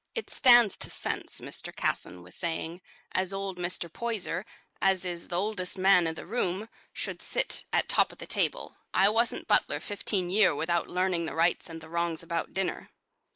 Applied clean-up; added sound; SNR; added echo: neural mask model Resemble Enhance denoiser.